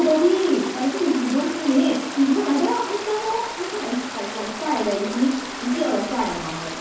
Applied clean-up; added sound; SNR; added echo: none; Stream; 10 dB; reverberation time 0.9 s.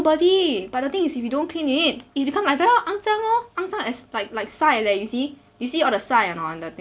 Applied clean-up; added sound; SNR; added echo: none; none; none; none.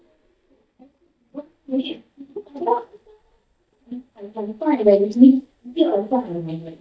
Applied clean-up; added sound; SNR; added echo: neural mask model DeepFilterNet 3.